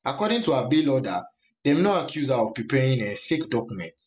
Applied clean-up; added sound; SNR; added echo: none; none; none; none.